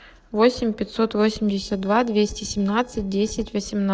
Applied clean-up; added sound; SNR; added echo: neural separator model SepFormer DNS4.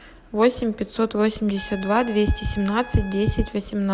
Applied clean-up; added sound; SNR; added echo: none; Trumpet; 20 dB; none.